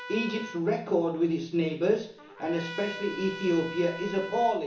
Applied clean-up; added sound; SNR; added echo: none; Trumpet; 14 dB; reverberation time 0.8 s.